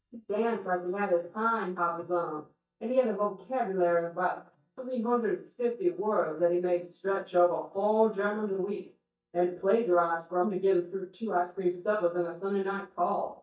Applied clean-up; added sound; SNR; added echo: neural mask model DeepFilterNet 3.